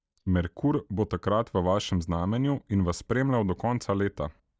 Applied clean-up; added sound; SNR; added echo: neural mask model DeepFilterNet 3.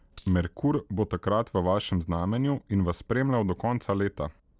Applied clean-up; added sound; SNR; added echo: none; Coin (dropping); 18 dB; none.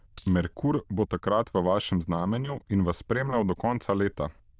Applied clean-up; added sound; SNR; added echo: neural diffusion model UNIVERSE++.